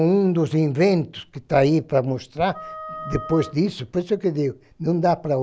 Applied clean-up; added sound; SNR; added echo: none; Wind instrument, woodwind instrument; 14 dB; none.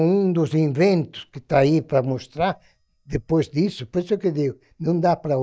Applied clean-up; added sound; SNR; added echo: neural mask model DeepFilterNet 3.